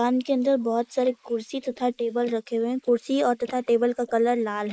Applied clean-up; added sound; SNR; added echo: neural mask model Resemble Enhance denoiser.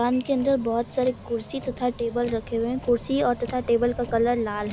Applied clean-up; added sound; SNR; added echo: none; Motor vehicle (road); 15 dB; none.